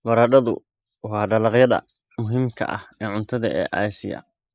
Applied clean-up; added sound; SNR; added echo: neural mask model Resemble Enhance denoiser.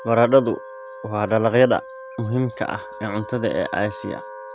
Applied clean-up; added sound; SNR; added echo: none; Wind instrument, woodwind instrument; 15 dB; none.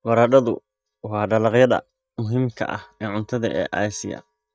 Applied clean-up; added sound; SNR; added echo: neural mask model DeepFilterNet 3.